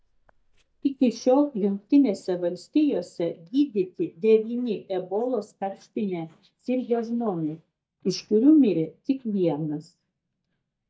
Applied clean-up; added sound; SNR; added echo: neural mask model DeepFilterNet 3.